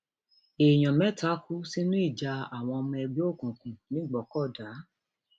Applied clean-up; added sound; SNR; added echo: none; none; none; none.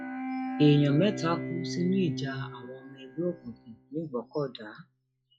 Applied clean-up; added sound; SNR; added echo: classical method log-MMSE.